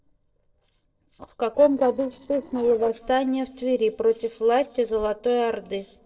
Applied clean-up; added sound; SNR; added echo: neural separator model SepFormer DNS4.